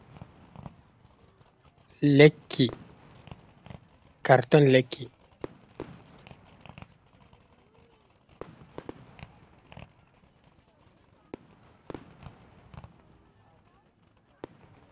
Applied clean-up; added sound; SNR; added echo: none; Fireworks; 19 dB; none.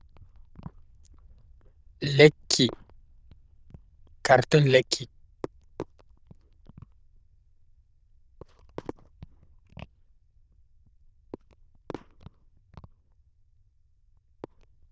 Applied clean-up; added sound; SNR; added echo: neural diffusion model UNIVERSE++.